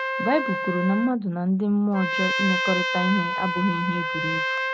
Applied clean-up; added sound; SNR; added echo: none; Trumpet; 2 dB; none.